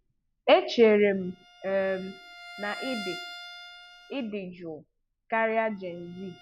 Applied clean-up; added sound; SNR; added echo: none; Bowed string instrument; 17 dB; none.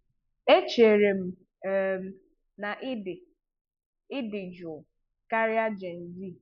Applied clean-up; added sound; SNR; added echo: neural mask model Resemble Enhance denoiser.